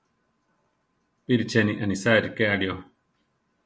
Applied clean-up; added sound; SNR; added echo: none; none; none; none.